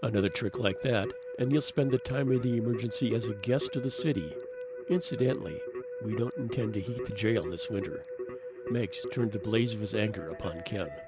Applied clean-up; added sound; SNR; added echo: none; Keyboard (musical); 8 dB; none.